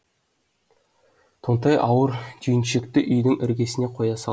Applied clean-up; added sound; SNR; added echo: none; none; none; none.